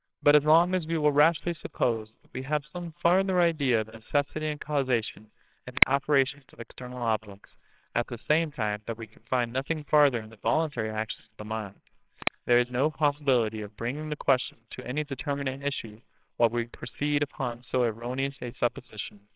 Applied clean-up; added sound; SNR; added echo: neural separator model SepFormer WHAMR!.